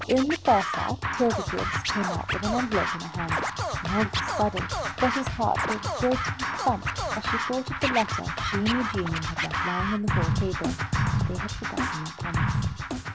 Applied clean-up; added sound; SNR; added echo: none; Scratching (performance technique); -1 dB; none.